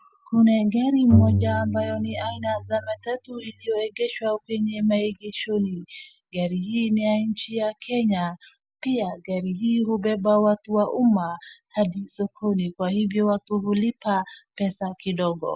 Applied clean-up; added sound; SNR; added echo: none; Bowed string instrument; 3 dB; none.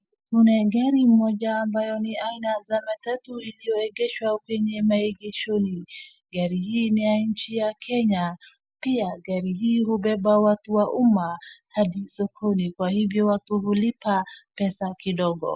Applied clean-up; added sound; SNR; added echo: neural mask model Resemble Enhance denoiser.